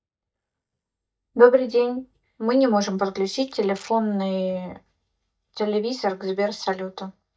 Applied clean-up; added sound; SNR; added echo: neural mask model DeepFilterNet 3.